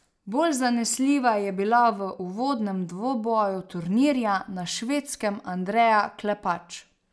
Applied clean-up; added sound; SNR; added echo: none; none; none; none.